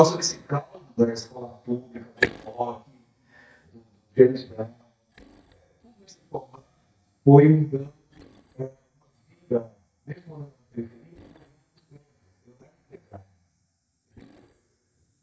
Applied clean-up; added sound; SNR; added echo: neural mask model DeepFilterNet 3.